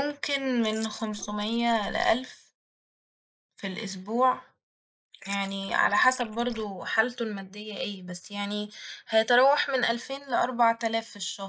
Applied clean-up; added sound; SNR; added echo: neural mask model Resemble Enhance denoiser.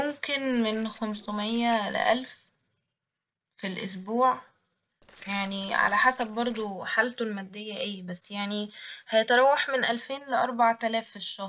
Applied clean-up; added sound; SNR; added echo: neural separator model SepFormer DNS4.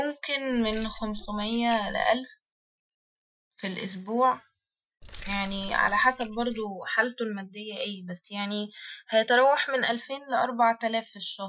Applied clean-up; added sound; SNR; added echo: classical method Wiener filter.